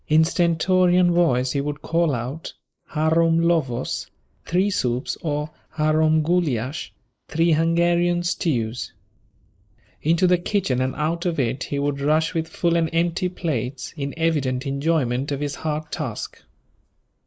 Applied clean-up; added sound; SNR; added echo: neural mask model Resemble Enhance denoiser.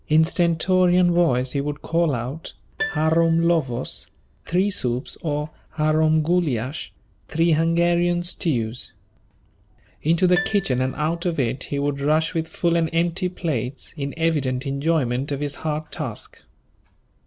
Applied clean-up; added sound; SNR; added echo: none; Piano; 20 dB; none.